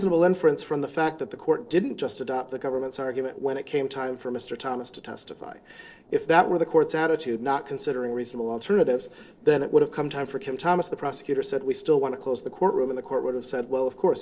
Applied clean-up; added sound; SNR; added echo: neural separator model SepFormer DNS4.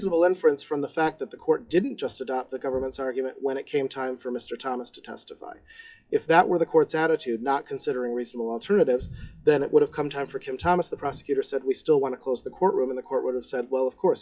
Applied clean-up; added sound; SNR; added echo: classical method WPE with log-MMSE.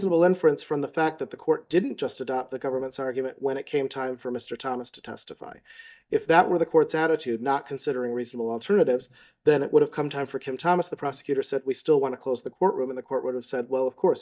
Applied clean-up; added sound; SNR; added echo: neural mask model DeepFilterNet 3.